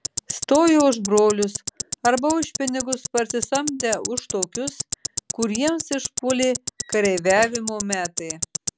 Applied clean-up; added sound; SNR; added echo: none; Tick-tock; 8 dB; none.